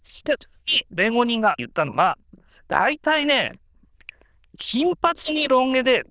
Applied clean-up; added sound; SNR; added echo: neural diffusion model UNIVERSE++.